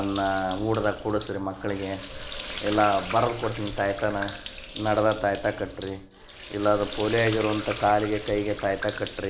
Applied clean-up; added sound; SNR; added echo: none; Sink (filling or washing); 8 dB; none.